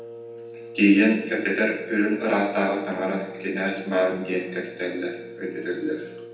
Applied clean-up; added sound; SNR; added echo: none; Wind instrument, woodwind instrument; 15 dB; reverberation time 0.9 s.